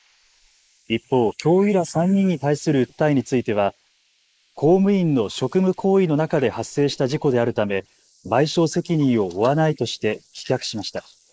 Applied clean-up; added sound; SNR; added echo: neural mask model Resemble Enhance denoiser.